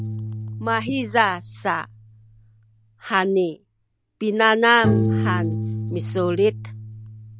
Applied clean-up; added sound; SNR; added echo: none; Piano; 5 dB; none.